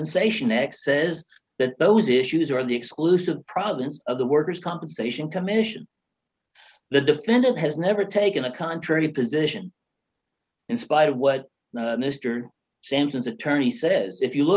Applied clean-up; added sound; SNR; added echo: none; none; none; none.